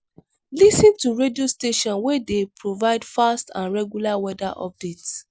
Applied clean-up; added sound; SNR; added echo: none; none; none; none.